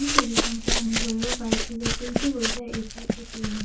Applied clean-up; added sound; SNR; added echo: none; Run; -3 dB; reverberation time 0.2 s.